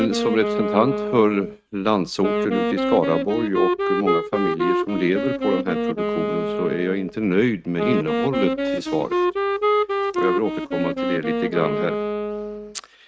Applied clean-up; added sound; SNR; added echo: neural mask model RNNoise.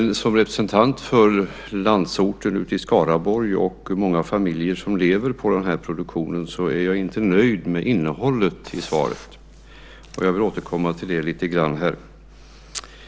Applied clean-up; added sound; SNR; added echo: none; none; none; none.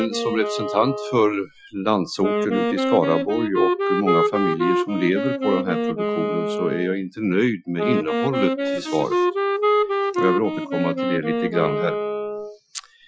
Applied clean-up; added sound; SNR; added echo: classical method Wiener filter.